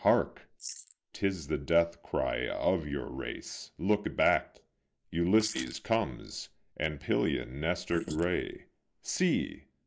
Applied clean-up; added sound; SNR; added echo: neural mask model Resemble Enhance denoiser.